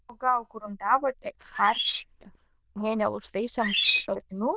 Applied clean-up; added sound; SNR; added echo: neural diffusion model UNIVERSE++.